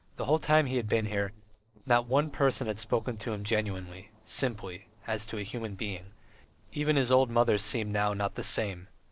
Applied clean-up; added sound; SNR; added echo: neural separator model SepFormer DNS4.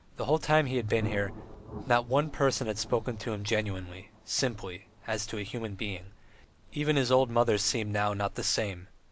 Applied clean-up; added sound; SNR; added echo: none; Thunder; 17 dB; none.